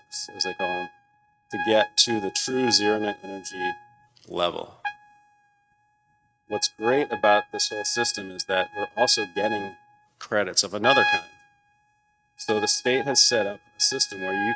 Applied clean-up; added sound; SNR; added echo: neural mask model RNNoise.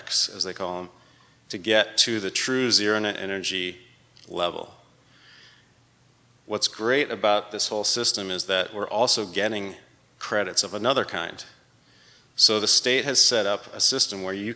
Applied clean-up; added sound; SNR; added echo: none; none; none; none.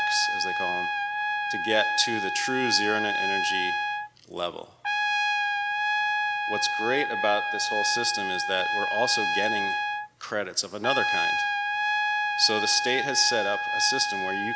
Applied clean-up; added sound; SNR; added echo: none; Trumpet; -3 dB; none.